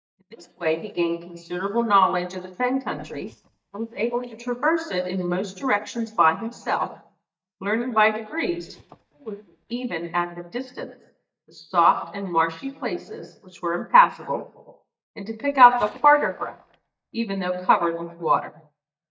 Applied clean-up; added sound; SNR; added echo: neural mask model DeepFilterNet 3.